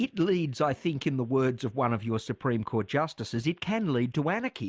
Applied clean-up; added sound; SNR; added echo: none; none; none; none.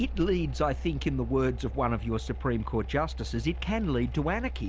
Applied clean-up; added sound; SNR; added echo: none; Mechanical fan; 6 dB; none.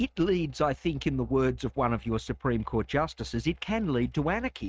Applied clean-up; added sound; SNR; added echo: neural mask model RNNoise.